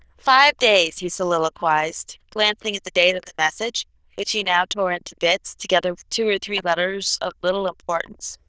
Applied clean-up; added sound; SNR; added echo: neural diffusion model UNIVERSE++.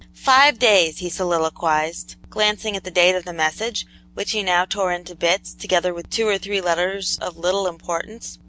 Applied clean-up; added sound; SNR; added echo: none; none; none; none.